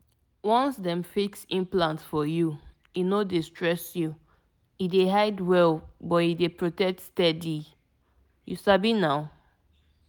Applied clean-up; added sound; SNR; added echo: none; none; none; none.